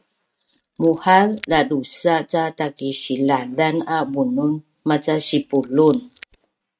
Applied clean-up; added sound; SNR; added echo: neural mask model RNNoise.